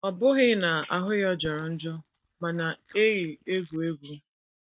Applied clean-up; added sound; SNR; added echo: neural mask model DeepFilterNet 3.